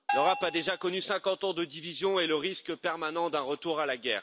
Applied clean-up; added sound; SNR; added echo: none; Bell; 5 dB; none.